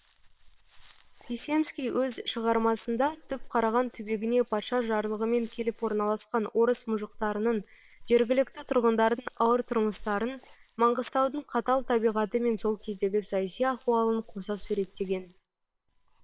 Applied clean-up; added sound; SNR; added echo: neural separator model SepFormer WHAM!.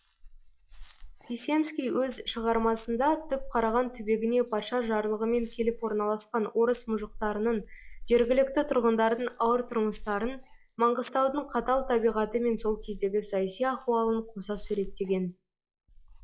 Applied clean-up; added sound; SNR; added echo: classical method log-MMSE.